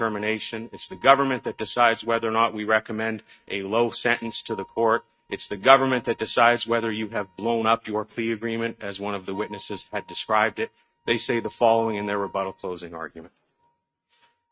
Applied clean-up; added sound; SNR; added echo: neural mask model RNNoise.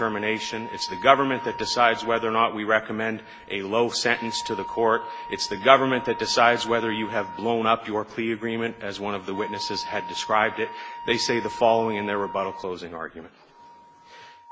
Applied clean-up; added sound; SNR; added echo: none; Wind instrument, woodwind instrument; 13 dB; none.